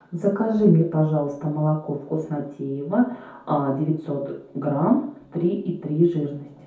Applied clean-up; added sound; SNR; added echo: none; none; none; reverberation time 0.6 s.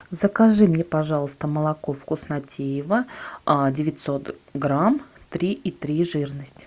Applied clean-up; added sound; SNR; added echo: none; none; none; none.